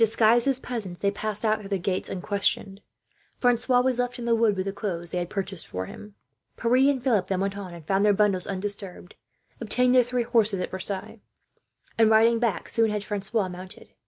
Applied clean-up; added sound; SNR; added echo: none; none; none; none.